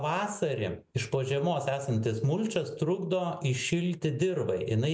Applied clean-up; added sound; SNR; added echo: none; none; none; none.